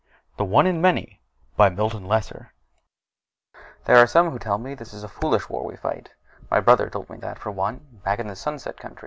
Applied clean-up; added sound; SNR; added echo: none; none; none; none.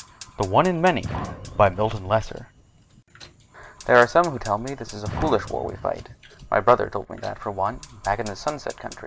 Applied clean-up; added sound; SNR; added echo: none; Fire; 15 dB; none.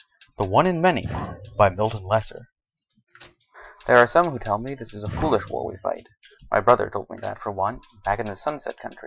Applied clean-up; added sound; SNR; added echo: classical method Wiener filter.